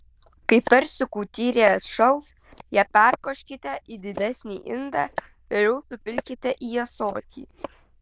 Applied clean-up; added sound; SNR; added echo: neural diffusion model UNIVERSE++.